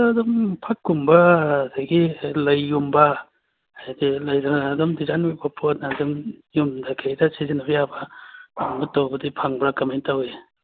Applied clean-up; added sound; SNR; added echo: none; none; none; none.